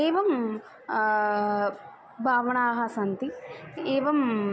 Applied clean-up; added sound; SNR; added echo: none; none; none; none.